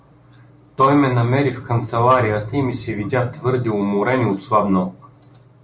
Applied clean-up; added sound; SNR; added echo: none; none; none; none.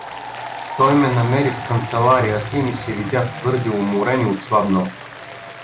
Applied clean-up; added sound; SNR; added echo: none; Applause; 12 dB; none.